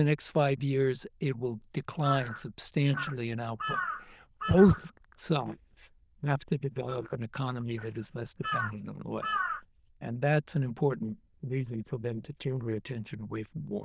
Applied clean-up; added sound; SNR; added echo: neural diffusion model UNIVERSE++.